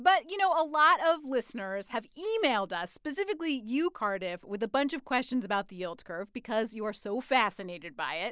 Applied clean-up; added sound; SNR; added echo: none; none; none; none.